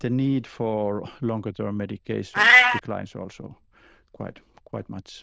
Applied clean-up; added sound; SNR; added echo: neural diffusion model UNIVERSE++.